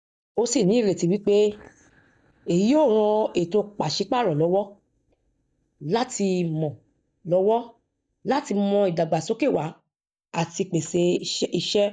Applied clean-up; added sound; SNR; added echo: neural mask model DeepFilterNet 3.